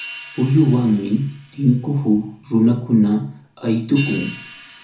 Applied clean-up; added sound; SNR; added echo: none; Hi-hat; 19 dB; reverberation time 0.7 s.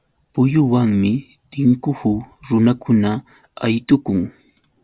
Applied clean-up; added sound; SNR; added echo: none; none; none; none.